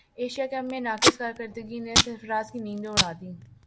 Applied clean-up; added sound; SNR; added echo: none; Packing tape, duct tape; -4 dB; none.